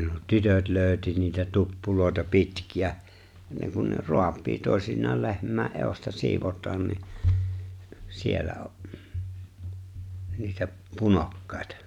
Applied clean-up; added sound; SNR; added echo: none; none; none; none.